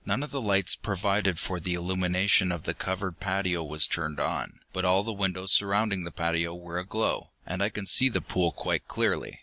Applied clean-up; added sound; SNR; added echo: none; none; none; none.